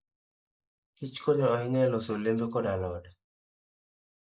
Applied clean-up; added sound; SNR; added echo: neural mask model Resemble Enhance denoiser.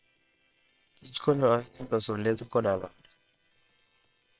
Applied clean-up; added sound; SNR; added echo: neural separator model SepFormer WHAM!.